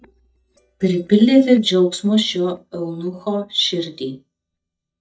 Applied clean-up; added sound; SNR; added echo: neural mask model DeepFilterNet 3.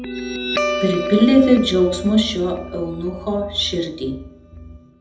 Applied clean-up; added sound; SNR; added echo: none; Guitar; 8 dB; reverberation time 0.8 s.